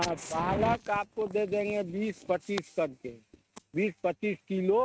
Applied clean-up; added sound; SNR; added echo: neural mask model RNNoise.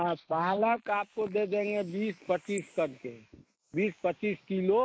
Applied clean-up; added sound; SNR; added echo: neural mask model Resemble Enhance denoiser.